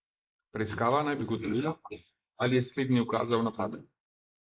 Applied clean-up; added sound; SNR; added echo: neural mask model Resemble Enhance denoiser.